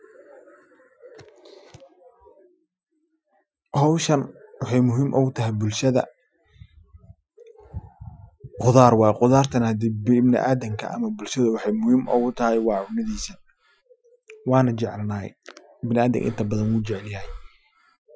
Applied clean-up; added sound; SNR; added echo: classical method Wiener filter.